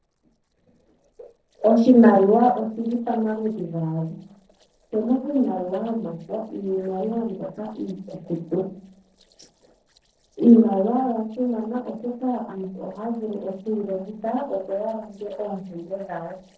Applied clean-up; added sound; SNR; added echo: neural separator model SepFormer DNS4.